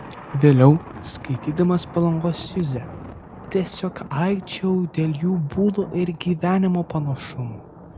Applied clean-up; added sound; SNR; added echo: none; Thunder; 16 dB; none.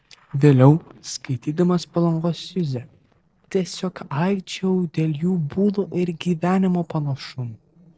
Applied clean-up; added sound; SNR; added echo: neural separator model SepFormer DNS4.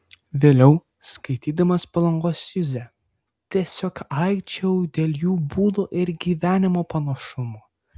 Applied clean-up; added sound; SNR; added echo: none; none; none; none.